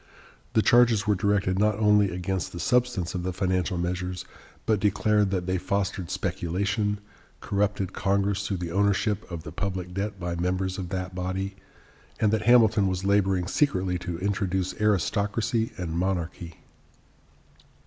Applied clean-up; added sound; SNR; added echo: none; none; none; none.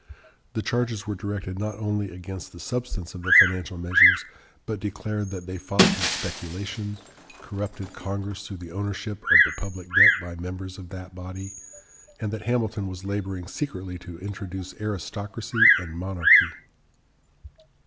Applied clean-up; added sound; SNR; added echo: none; Shatter + Bird vocalization, bird call, bird song; -3 dB; none.